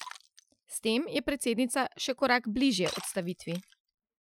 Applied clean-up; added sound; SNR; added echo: classical method Wiener filter.